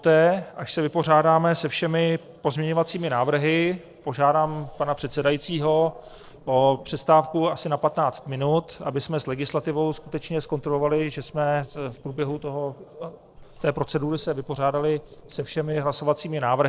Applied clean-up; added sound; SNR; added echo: neural separator model SepFormer DNS4.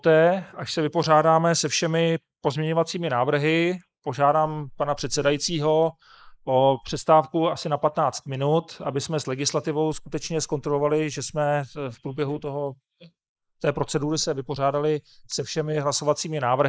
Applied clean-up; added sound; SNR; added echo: neural mask model Resemble Enhance denoiser.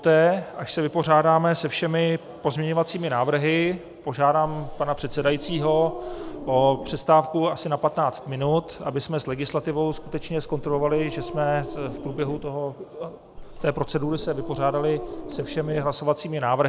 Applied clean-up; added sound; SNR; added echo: none; Growling; 11 dB; none.